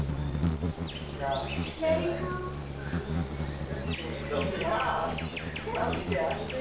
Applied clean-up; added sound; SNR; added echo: none; Insect; -1 dB; reverberation time 0.5 s.